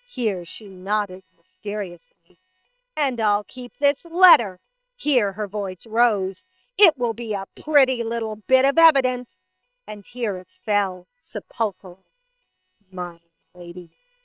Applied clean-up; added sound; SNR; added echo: neural separator model SepFormer WHAM!.